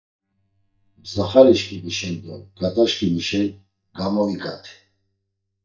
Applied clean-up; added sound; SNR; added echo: neural mask model DeepFilterNet 3.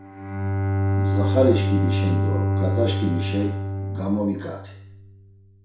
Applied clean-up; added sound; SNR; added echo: none; Bowed string instrument; -3 dB; reverberation time 0.6 s.